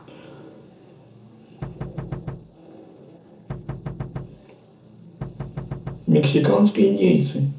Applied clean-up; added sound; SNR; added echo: neural separator model SepFormer DNS4.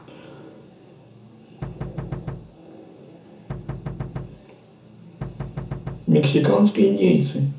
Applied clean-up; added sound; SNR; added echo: none; Knock; 10 dB; reverberation time 0.7 s.